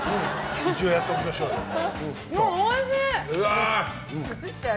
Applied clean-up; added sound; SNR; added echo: none; none; none; none.